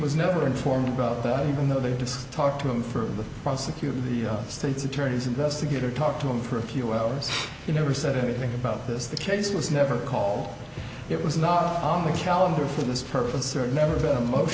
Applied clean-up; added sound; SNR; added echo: none; none; none; none.